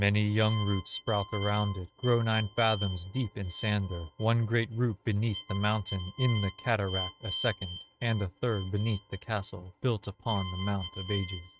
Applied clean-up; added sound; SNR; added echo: neural mask model RNNoise.